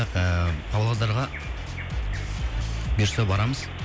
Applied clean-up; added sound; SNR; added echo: none; Bird vocalization, bird call, bird song; 15 dB; none.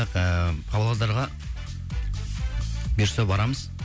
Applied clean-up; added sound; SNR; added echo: none; none; none; none.